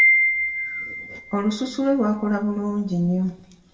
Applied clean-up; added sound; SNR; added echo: none; Wind chime; 1 dB; reverberation time 0.6 s.